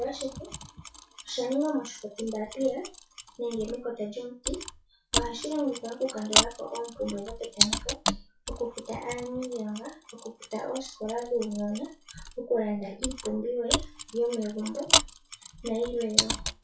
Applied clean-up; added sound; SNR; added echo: classical method WPE with log-MMSE.